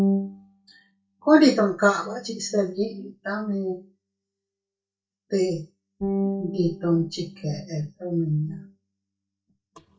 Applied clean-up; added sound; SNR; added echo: neural mask model DeepFilterNet 3.